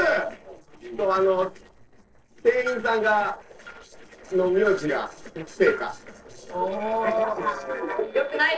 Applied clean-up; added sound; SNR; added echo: neural separator model SepFormer DNS4.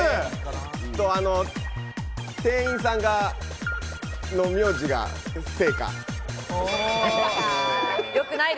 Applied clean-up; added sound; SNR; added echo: none; none; none; none.